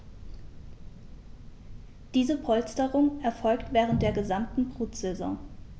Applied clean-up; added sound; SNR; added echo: none; none; none; none.